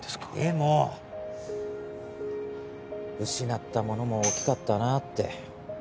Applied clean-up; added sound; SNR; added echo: none; Tambourine; 6 dB; none.